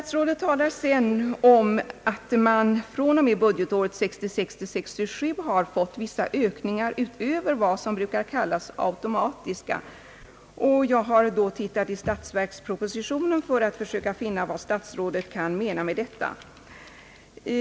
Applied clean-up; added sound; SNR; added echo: none; none; none; none.